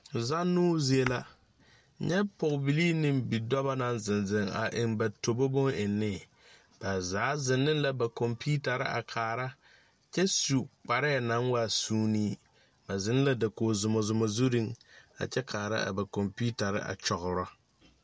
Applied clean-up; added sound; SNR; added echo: none; Tap / Hammer; 17 dB; none.